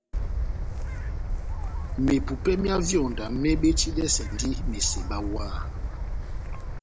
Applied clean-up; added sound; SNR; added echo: none; Gull, seagull / Wind; 1 dB; none.